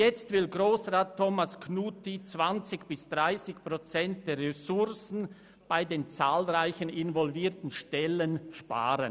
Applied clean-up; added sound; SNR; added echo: none; none; none; none.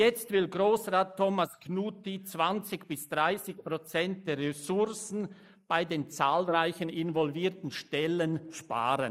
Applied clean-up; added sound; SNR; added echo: neural mask model Resemble Enhance denoiser.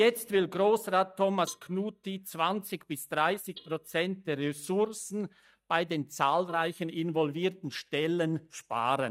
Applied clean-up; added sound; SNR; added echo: neural mask model DeepFilterNet 3.